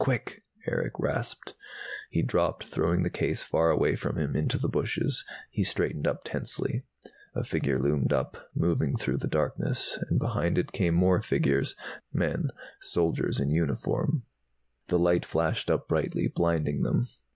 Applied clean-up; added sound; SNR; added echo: none; none; none; none.